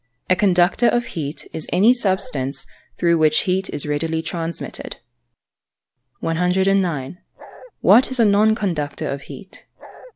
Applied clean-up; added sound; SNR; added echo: none; Bark; 17 dB; none.